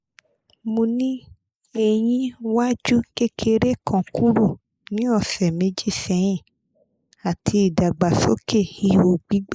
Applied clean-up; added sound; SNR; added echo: neural mask model Resemble Enhance denoiser.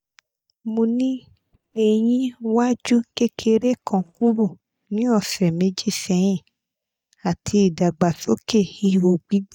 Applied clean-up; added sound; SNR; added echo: neural mask model DeepFilterNet 3.